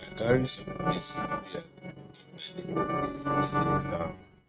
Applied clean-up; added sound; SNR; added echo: neural mask model RNNoise.